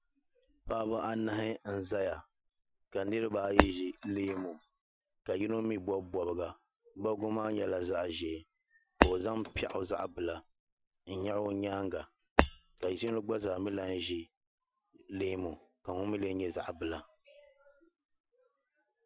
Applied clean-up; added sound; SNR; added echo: classical method Wiener filter.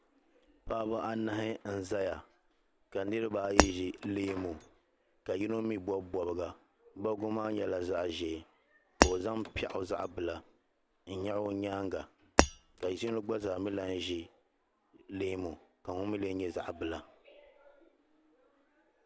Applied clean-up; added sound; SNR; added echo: none; Shatter; -4 dB; none.